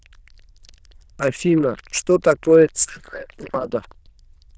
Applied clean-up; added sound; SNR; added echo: neural diffusion model UNIVERSE++.